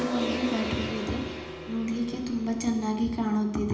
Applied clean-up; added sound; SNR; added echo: none; Gong; 7 dB; reverberation time 1.0 s.